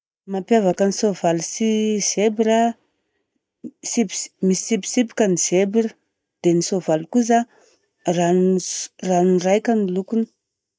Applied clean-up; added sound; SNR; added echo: neural mask model DeepFilterNet 3.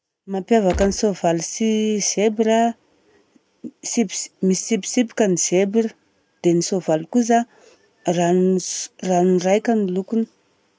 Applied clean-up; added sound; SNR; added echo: none; Gunshot, gunfire; 7 dB; none.